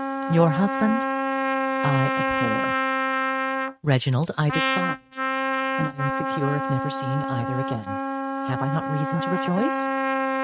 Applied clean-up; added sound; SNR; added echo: neural mask model RNNoise.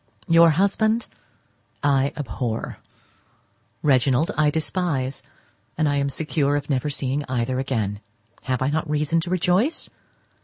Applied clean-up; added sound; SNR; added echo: none; none; none; none.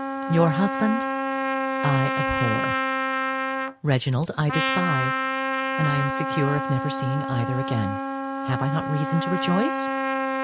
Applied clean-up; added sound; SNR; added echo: none; Trumpet; 0 dB; none.